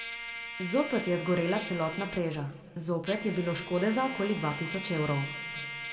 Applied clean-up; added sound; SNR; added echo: none; Trumpet; 9 dB; reverberation time 1.7 s.